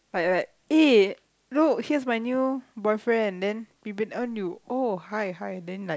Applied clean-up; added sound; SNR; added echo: none; none; none; none.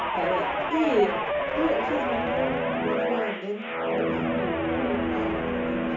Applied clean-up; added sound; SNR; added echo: none; Guitar; -4 dB; reverberation time 0.8 s.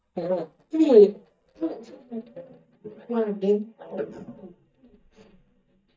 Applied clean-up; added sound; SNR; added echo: neural mask model DeepFilterNet 3.